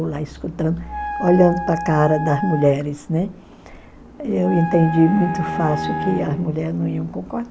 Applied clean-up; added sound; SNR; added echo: none; Wind instrument, woodwind instrument + Bowed string instrument; 8 dB; none.